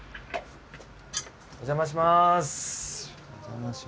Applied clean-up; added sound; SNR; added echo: none; none; none; none.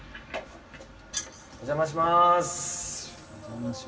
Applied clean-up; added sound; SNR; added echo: none; none; none; reverberation time 1.7 s.